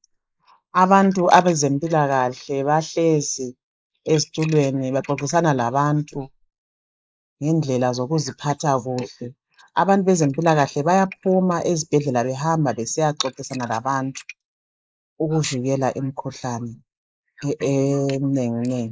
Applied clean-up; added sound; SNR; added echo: neural mask model Resemble Enhance denoiser.